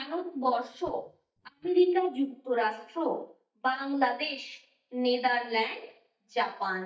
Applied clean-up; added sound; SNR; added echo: neural mask model DeepFilterNet 3.